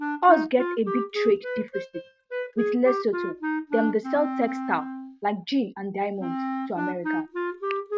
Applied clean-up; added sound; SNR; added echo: neural mask model RNNoise.